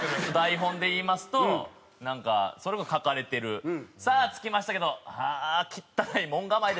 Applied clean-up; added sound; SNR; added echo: none; Piano; 19 dB; none.